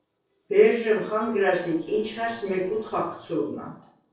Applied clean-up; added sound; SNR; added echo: neural separator model SepFormer DNS4.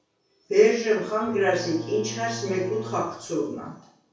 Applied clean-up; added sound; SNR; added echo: none; Bowed string instrument; 13 dB; reverberation time 0.6 s.